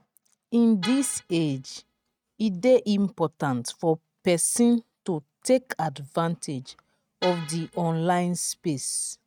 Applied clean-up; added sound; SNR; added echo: neural mask model RNNoise.